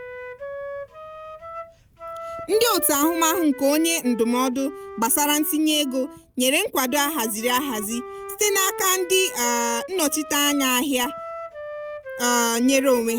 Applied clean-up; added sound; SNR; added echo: none; Wind instrument, woodwind instrument; 13 dB; none.